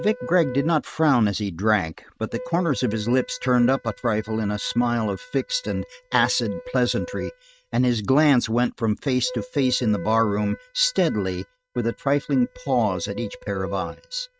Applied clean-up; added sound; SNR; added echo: neural mask model RNNoise.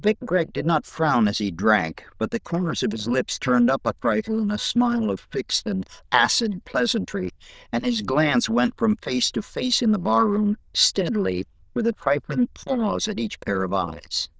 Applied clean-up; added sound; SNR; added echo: neural diffusion model UNIVERSE++.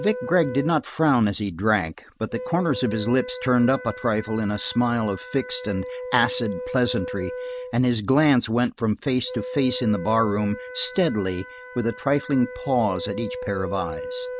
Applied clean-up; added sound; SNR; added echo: none; Wind instrument, woodwind instrument; 11 dB; none.